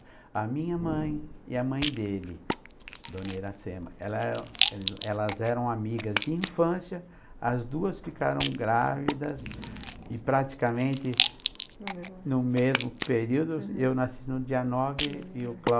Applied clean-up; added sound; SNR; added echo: none; Rattle; 7 dB; none.